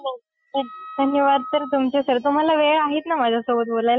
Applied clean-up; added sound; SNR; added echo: classical method Wiener filter.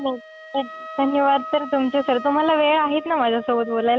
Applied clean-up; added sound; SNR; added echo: none; Wind instrument, woodwind instrument; 15 dB; none.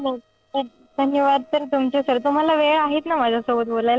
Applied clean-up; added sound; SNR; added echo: neural separator model SepFormer DNS4.